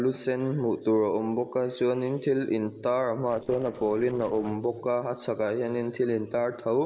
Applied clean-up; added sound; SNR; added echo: neural separator model SepFormer DNS4.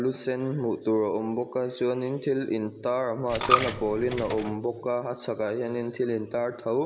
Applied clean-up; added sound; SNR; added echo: none; Coin (dropping); 3 dB; none.